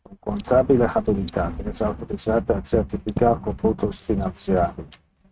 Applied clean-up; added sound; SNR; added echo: neural mask model RNNoise.